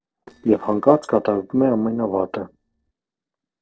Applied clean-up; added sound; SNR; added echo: neural separator model SepFormer DNS4.